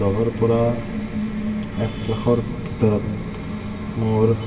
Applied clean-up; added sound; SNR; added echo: none; none; none; reverberation time 2.0 s.